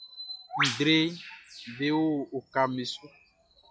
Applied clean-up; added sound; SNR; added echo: classical method log-MMSE.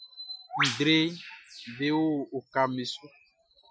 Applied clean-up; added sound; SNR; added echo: classical method Wiener filter.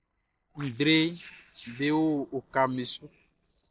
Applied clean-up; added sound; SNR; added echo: neural separator model SepFormer DNS4.